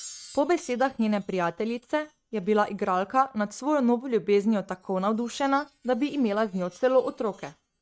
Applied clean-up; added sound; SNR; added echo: neural mask model RNNoise.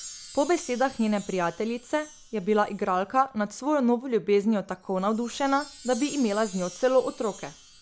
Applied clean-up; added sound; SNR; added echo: none; Chime; 19 dB; none.